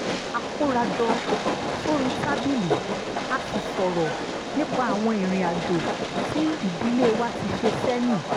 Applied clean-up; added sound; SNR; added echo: none; Train; 1 dB; none.